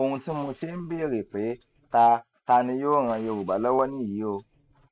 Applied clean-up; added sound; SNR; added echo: neural mask model RNNoise.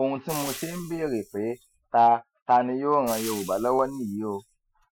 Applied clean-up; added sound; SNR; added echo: classical method Wiener filter.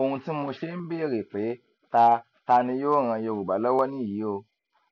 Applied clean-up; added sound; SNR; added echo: none; none; none; none.